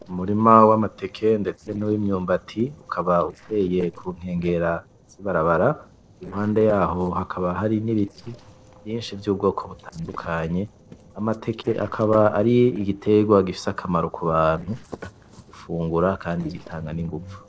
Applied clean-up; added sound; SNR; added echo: neural separator model SepFormer DNS4.